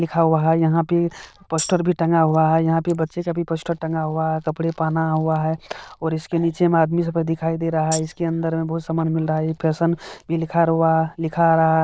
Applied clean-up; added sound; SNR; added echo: neural diffusion model UNIVERSE++.